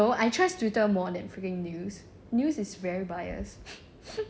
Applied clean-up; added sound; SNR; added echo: none; none; none; none.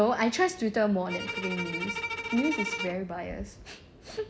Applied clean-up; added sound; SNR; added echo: none; Bowed string instrument; 6 dB; none.